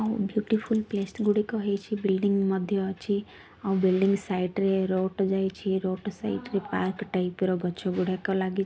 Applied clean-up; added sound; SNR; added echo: none; none; none; none.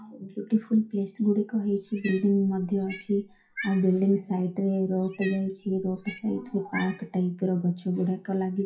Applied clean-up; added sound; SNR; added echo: classical method WPE with log-MMSE.